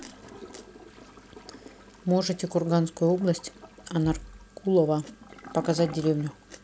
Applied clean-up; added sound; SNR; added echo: none; Bass drum + Toilet flush / Gurgling; 18 dB; none.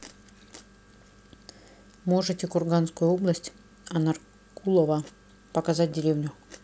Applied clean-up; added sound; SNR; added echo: none; none; none; none.